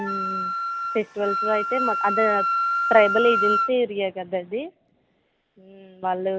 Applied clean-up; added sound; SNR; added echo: none; Wind instrument, woodwind instrument; 2 dB; none.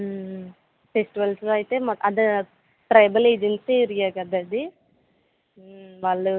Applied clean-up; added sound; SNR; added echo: none; none; none; none.